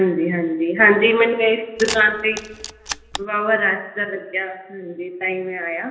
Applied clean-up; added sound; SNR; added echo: none; Camera; 11 dB; reverberation time 1.4 s.